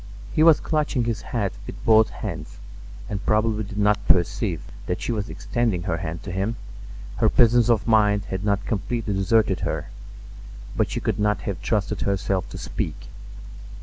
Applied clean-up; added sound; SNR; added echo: none; none; none; none.